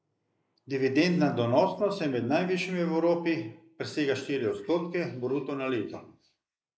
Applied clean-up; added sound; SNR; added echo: neural mask model Resemble Enhance denoiser.